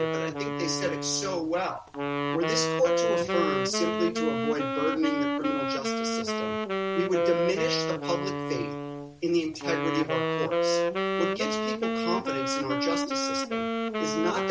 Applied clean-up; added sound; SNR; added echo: none; Wind instrument, woodwind instrument; -2 dB; none.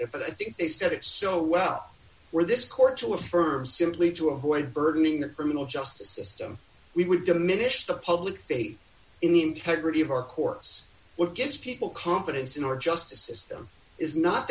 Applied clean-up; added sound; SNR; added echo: none; none; none; none.